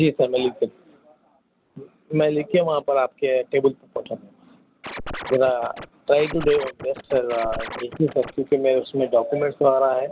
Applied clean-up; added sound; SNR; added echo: none; Scratching (performance technique); 11 dB; none.